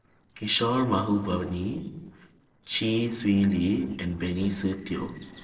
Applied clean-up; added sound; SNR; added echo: neural separator model SepFormer DNS4.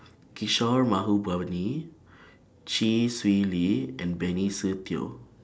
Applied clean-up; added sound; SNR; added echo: none; none; none; none.